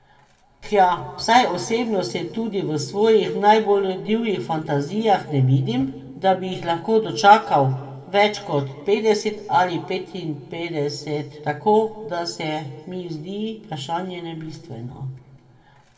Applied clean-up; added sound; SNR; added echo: none; none; none; reverberation time 1.3 s.